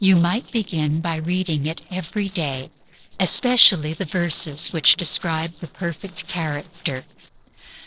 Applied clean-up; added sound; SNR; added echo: neural separator model SepFormer DNS4.